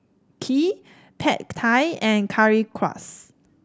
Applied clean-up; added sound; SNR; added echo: none; none; none; none.